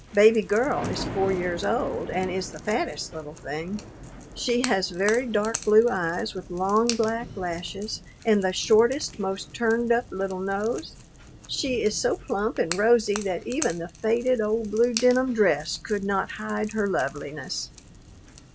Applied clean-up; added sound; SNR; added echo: none; Crack / Crackle + Thunder; 14 dB; none.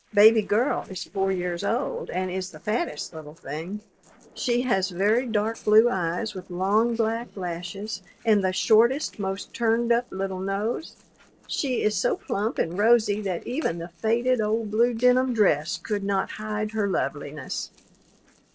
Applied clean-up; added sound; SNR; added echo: neural separator model SepFormer DNS4.